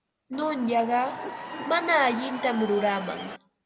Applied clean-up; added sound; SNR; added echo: none; Crowd / Cheering; 9 dB; none.